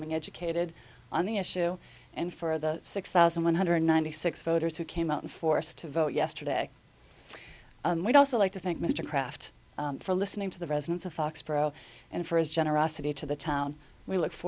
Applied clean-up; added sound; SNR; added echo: none; none; none; none.